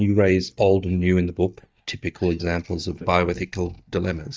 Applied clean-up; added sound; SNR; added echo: neural mask model DeepFilterNet 3.